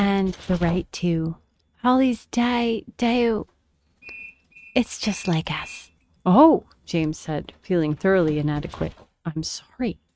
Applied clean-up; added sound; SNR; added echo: neural mask model RNNoise.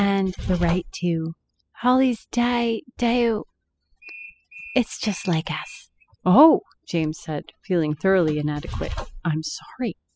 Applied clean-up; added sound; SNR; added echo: classical method spectral subtraction.